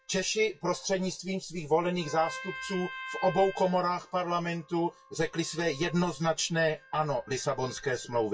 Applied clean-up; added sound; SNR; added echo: classical method WPE with log-MMSE.